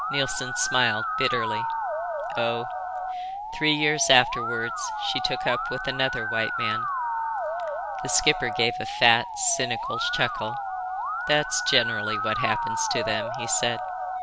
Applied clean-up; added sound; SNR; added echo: none; Musical instrument; 2 dB; none.